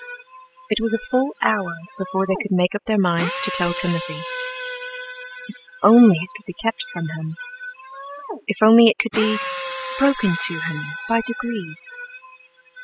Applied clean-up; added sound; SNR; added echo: classical method spectral subtraction.